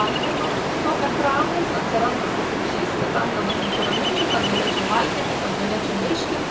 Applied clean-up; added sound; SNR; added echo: none; Ocean; -3 dB; reverberation time 0.2 s.